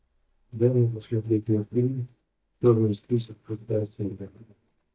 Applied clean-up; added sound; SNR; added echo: neural mask model DeepFilterNet 3.